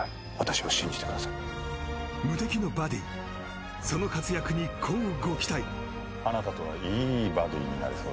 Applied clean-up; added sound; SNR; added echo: none; none; none; none.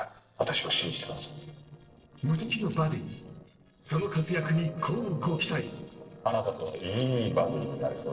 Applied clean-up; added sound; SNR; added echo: neural separator model SepFormer DNS4.